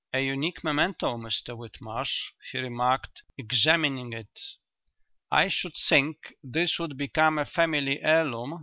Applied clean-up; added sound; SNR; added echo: none; none; none; none.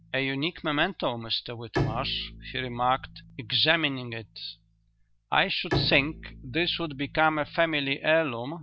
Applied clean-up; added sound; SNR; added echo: none; Bowed string instrument; 10 dB; none.